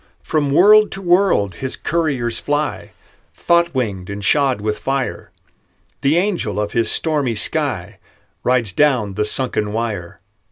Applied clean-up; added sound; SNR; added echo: none; none; none; none.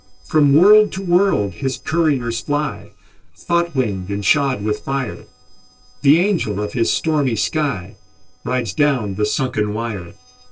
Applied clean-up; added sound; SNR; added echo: neural separator model SepFormer DNS4.